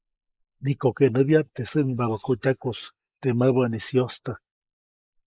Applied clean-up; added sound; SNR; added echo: neural mask model Resemble Enhance denoiser.